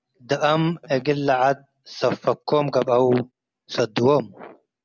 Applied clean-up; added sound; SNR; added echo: none; none; none; none.